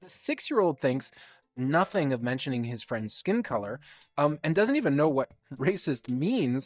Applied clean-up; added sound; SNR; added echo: neural mask model DeepFilterNet 3.